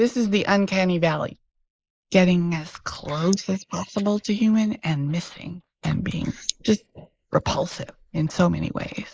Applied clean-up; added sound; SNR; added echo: neural mask model Resemble Enhance denoiser.